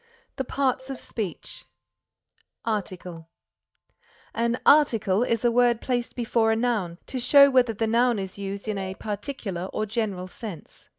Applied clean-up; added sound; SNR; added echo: neural mask model DeepFilterNet 3.